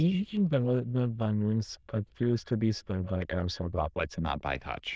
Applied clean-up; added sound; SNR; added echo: neural diffusion model UNIVERSE++.